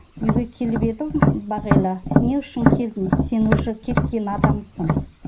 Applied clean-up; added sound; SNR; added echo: none; Tap; -3 dB; reverberation time 0.4 s.